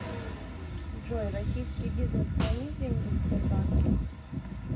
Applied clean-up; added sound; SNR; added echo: none; Snare drum; 15 dB; reverberation time 0.4 s.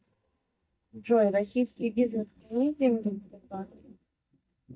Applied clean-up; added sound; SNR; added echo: neural mask model DeepFilterNet 3.